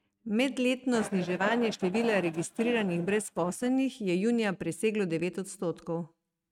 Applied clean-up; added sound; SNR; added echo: neural mask model RNNoise.